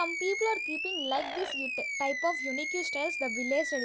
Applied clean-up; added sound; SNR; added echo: none; Animal; 1 dB; none.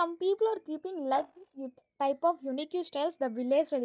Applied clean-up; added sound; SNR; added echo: neural mask model DeepFilterNet 3.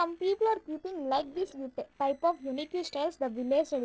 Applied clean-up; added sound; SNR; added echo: neural separator model SepFormer DNS4.